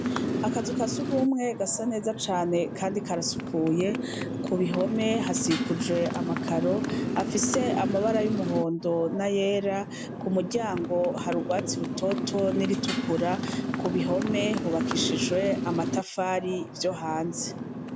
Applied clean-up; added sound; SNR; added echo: none; Motorcycle; 3 dB; none.